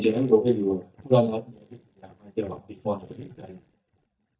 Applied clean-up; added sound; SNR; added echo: neural mask model DeepFilterNet 3.